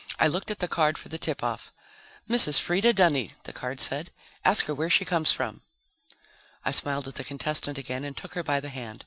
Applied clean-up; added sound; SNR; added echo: none; none; none; none.